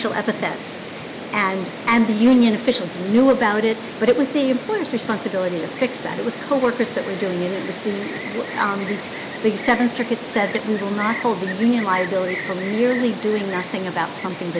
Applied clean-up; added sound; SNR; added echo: none; Insect; 10 dB; none.